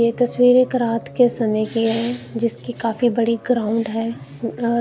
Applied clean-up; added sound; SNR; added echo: none; none; none; none.